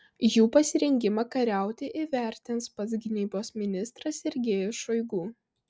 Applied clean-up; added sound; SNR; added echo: none; none; none; none.